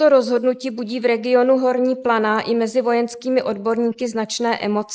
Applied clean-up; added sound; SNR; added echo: neural mask model Resemble Enhance denoiser.